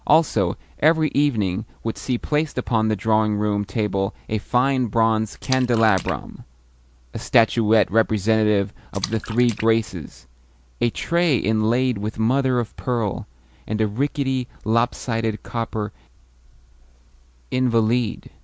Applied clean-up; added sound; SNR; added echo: none; Splash, splatter; 16 dB; none.